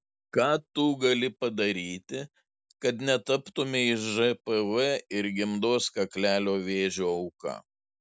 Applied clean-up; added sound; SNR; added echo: none; none; none; none.